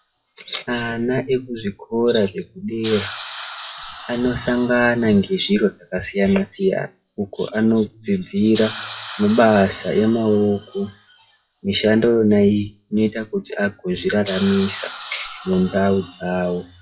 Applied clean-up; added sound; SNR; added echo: classical method WPE with log-MMSE.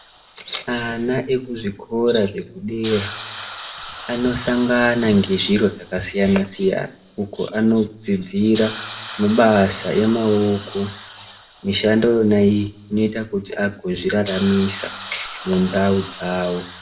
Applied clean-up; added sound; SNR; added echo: none; Hiss; 17 dB; reverberation time 0.4 s.